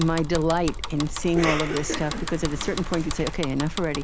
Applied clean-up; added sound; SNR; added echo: none; Cough + Bicycle; 4 dB; none.